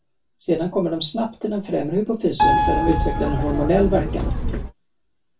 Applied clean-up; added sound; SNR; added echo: none; Keyboard (musical); -2 dB; reverberation time 0.2 s.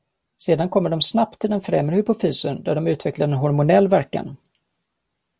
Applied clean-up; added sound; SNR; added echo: none; none; none; none.